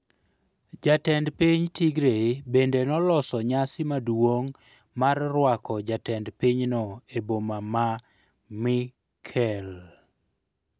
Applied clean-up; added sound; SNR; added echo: none; none; none; none.